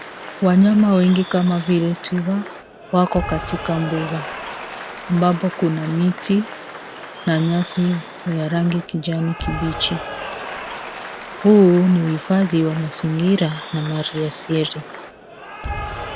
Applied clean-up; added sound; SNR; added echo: none; Applause / Cheering; 12 dB; none.